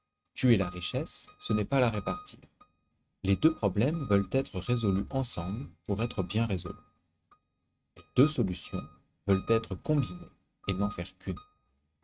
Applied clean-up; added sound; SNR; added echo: neural mask model RNNoise.